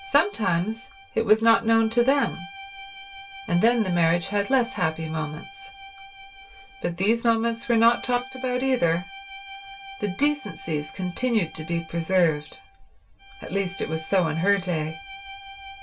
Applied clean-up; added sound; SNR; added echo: none; Bowed string instrument; 16 dB; reverberation time 0.1 s.